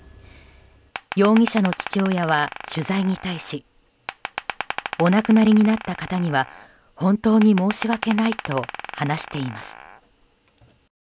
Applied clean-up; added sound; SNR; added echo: none; Glass; 12 dB; none.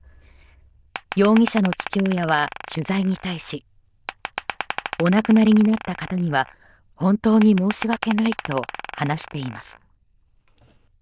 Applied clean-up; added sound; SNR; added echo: neural diffusion model UNIVERSE++.